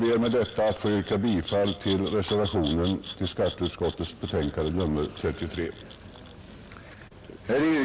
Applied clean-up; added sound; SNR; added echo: none; Glass; 12 dB; none.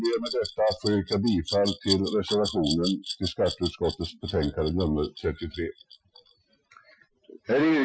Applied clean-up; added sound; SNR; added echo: classical method Wiener filter.